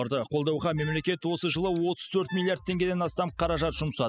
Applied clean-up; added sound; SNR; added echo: classical method spectral subtraction.